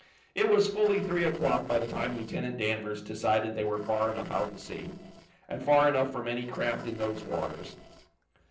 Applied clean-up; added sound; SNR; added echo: neural separator model SepFormer DNS4.